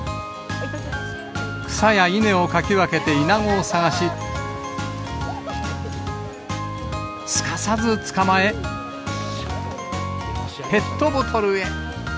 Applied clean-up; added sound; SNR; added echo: none; none; none; none.